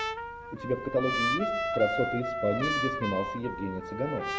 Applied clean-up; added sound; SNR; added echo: none; Trumpet; 1 dB; none.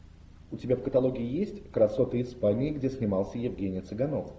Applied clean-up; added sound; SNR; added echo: none; none; none; none.